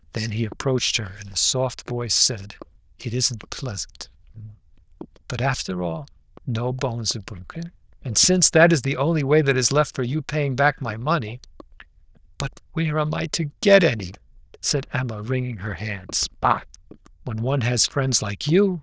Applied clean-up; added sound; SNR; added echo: neural diffusion model UNIVERSE++.